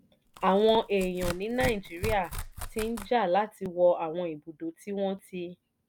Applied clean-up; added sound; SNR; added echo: none; Tearing; 9 dB; none.